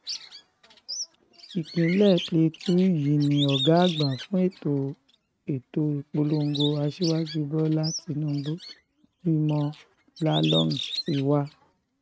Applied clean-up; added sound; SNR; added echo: neural mask model RNNoise.